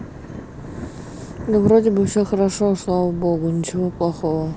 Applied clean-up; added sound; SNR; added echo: none; Thunder; 14 dB; none.